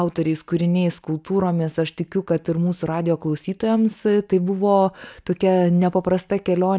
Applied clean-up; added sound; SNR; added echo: none; none; none; none.